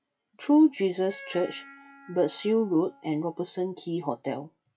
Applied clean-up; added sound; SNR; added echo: classical method WPE with log-MMSE.